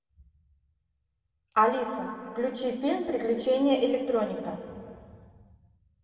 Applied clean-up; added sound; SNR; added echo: none; none; none; reverberation time 2.1 s.